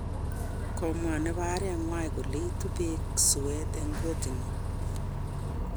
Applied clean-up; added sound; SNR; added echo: none; Bus; -2 dB; none.